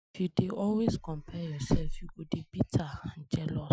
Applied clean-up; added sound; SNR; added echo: classical method Wiener filter.